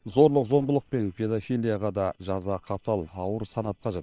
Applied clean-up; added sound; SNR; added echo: neural separator model SepFormer WHAM!.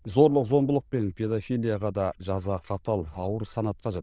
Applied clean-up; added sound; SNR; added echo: neural diffusion model UNIVERSE++.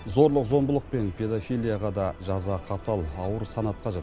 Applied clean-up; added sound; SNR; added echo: none; Subway, metro, underground; 18 dB; none.